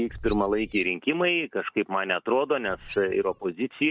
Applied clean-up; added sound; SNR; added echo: neural mask model DeepFilterNet 3.